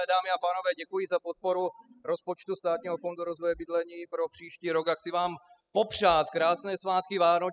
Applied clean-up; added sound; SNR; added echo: classical method spectral subtraction.